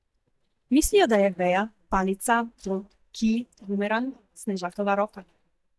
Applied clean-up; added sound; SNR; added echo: neural mask model DeepFilterNet 3.